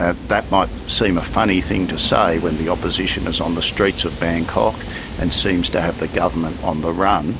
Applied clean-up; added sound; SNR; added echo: none; Train; 10 dB; none.